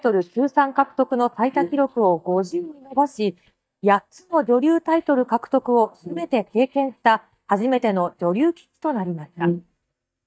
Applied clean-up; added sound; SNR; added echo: neural mask model DeepFilterNet 3.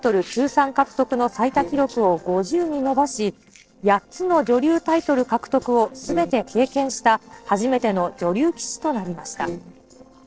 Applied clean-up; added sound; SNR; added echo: neural separator model SepFormer DNS4.